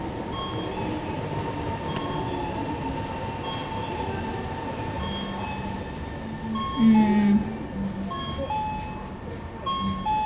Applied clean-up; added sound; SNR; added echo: none; Subway, metro, underground; 2 dB; none.